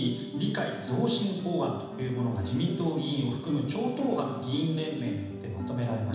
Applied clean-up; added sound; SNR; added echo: none; Guitar; 7 dB; reverberation time 1.1 s.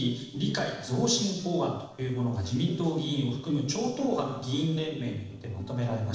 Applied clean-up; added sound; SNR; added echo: neural separator model SepFormer DNS4.